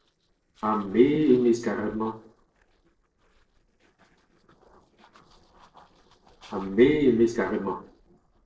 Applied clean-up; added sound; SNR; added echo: neural separator model SepFormer DNS4.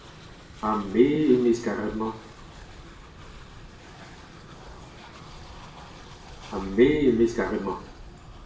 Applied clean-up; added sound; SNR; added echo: none; Train; 16 dB; reverberation time 0.5 s.